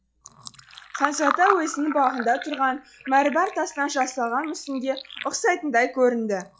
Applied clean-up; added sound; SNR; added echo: classical method log-MMSE.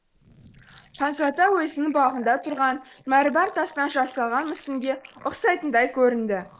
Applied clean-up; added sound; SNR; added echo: neural mask model Resemble Enhance denoiser.